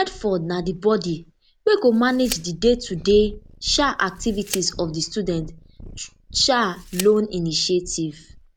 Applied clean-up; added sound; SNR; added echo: none; Tick + Purr; 15 dB; none.